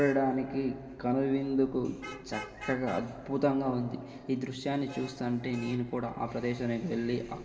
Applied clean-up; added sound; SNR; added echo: none; Traffic noise, roadway noise / Vehicle horn, car horn, honking; 18 dB; reverberation time 2.1 s.